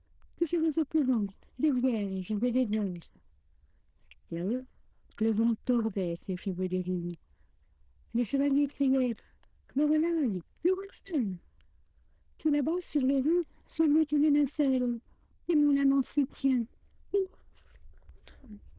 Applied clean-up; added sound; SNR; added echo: neural diffusion model UNIVERSE++.